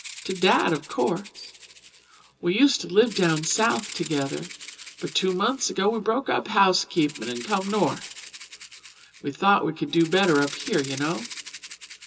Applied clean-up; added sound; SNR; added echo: none; Rattle (instrument); 15 dB; reverberation time 0.2 s.